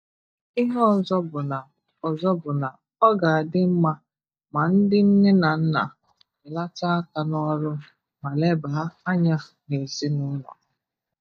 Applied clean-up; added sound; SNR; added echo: neural mask model DeepFilterNet 3.